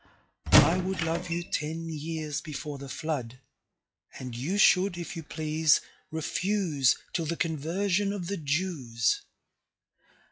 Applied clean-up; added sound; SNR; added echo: classical method log-MMSE.